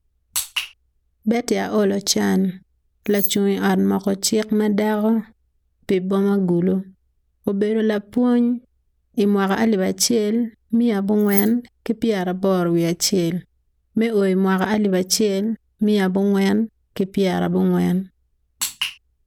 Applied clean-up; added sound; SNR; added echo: none; Keys jangling; 5 dB; none.